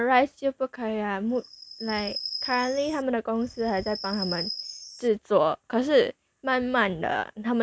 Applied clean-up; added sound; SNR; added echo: none; Chirp, tweet; 10 dB; none.